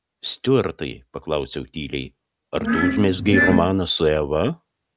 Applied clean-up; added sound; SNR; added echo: none; Glass; -1 dB; none.